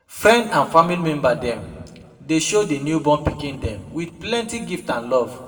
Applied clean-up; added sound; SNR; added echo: none; none; none; reverberation time 1.2 s.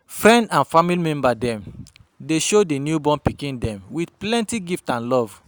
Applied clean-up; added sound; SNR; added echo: none; none; none; none.